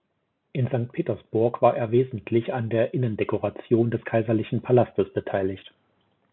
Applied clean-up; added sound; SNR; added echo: none; none; none; none.